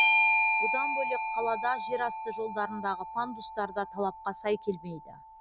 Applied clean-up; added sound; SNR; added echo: none; Bell / Doorbell; -3 dB; none.